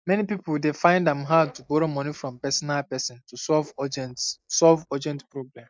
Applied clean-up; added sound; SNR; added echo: neural mask model DeepFilterNet 3.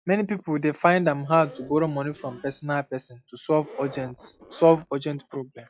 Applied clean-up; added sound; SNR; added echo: classical method log-MMSE.